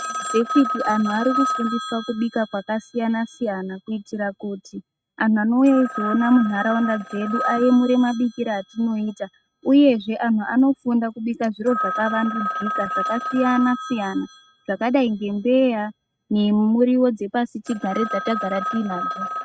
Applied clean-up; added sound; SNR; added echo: neural mask model RNNoise.